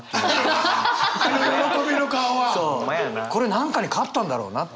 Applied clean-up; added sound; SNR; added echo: none; none; none; none.